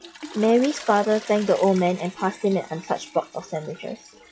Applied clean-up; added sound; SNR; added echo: classical method WPE with log-MMSE.